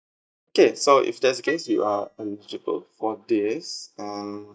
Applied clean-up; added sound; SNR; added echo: neural mask model DeepFilterNet 3.